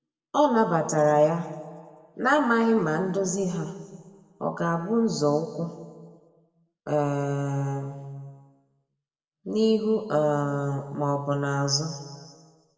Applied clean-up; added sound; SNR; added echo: none; none; none; reverberation time 1.5 s.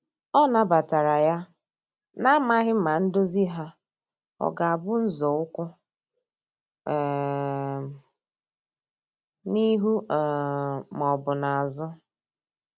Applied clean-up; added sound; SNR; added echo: none; none; none; none.